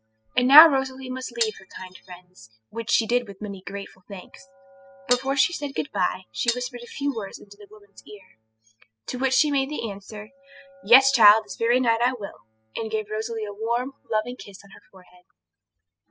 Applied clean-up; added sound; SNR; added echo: classical method spectral subtraction.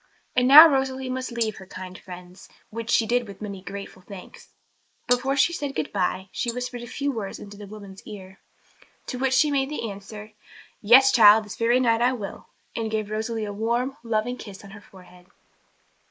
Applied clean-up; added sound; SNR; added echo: neural mask model Resemble Enhance denoiser.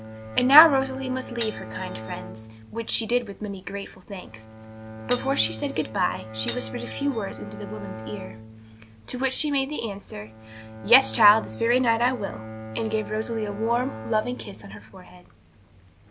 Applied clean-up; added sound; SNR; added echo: none; Bowed string instrument + Glass; 11 dB; none.